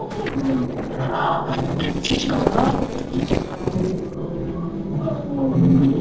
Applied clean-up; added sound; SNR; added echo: neural separator model SepFormer DNS4.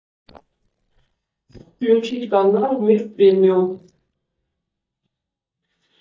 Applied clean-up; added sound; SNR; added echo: neural mask model DeepFilterNet 3.